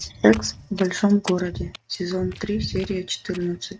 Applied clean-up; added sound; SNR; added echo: neural mask model RNNoise.